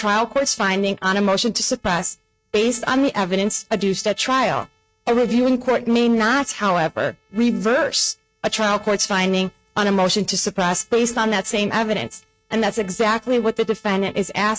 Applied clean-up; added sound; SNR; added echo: neural mask model RNNoise.